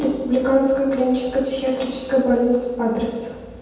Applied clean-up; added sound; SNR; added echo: none; none; none; reverberation time 1.1 s.